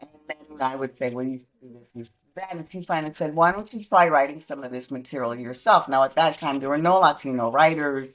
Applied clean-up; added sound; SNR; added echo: neural mask model DeepFilterNet 3.